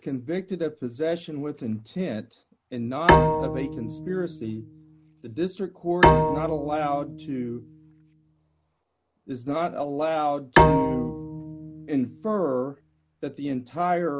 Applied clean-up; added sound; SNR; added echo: none; Bowed string instrument; -4 dB; none.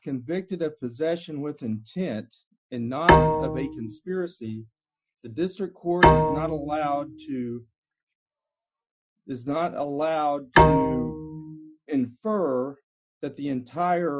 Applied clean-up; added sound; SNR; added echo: classical method Wiener filter.